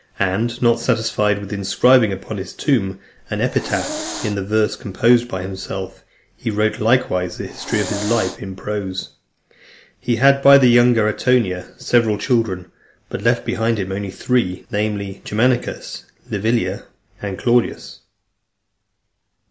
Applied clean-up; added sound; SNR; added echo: none; Hiss; 10 dB; none.